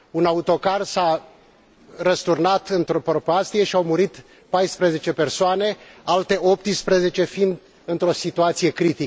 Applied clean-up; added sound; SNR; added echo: none; none; none; none.